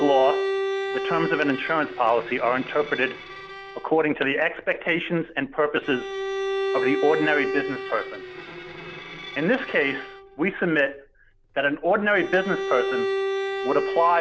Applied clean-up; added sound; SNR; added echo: none; Bowed string instrument; 5 dB; none.